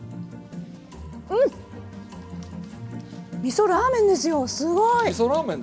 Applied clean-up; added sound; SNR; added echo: none; none; none; none.